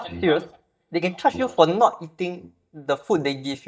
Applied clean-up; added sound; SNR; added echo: neural mask model DeepFilterNet 3.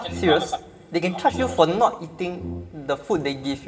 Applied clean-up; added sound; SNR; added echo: none; Brass instrument; 14 dB; reverberation time 1.8 s.